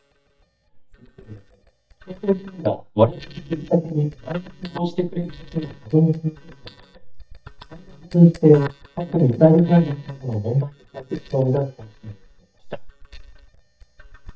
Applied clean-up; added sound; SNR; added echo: neural mask model DeepFilterNet 3.